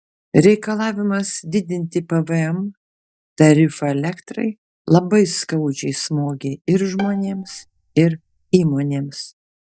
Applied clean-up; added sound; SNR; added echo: neural mask model DeepFilterNet 3.